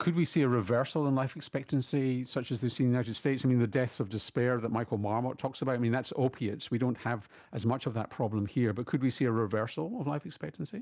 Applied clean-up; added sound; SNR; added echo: none; none; none; none.